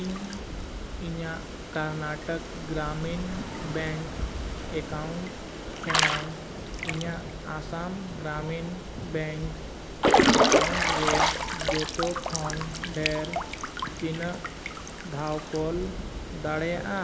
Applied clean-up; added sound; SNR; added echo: none; Drip / Trickle, dribble / Water / Splash, splatter; -4 dB; none.